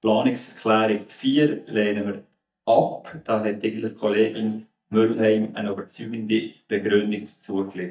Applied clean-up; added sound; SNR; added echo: neural mask model DeepFilterNet 3.